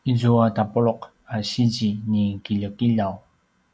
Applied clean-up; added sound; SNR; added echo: none; none; none; none.